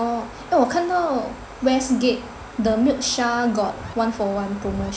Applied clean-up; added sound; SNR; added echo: none; Zipper (clothing); 15 dB; none.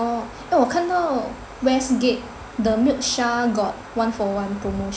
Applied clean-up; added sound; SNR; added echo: none; none; none; none.